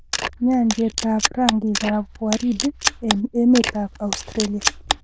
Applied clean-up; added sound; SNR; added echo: neural diffusion model UNIVERSE++.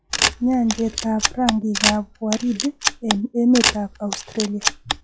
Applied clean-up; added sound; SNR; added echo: classical method log-MMSE.